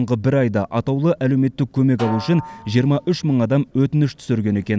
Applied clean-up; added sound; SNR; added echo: none; Snare drum; 18 dB; none.